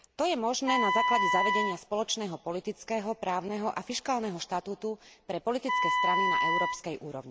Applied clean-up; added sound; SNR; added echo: none; Wind instrument, woodwind instrument; -3 dB; none.